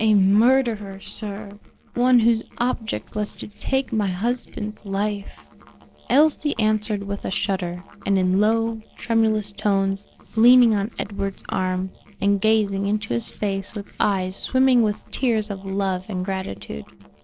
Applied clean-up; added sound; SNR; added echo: neural separator model SepFormer DNS4.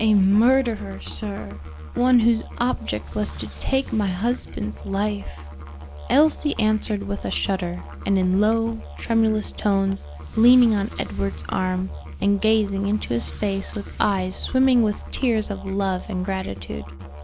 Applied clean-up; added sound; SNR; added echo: none; Musical instrument + Squeak; 13 dB; none.